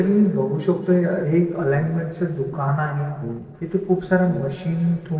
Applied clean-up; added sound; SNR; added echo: neural separator model SepFormer DNS4.